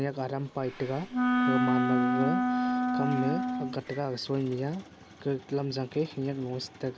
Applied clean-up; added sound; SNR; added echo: none; Wind instrument, woodwind instrument; -4 dB; none.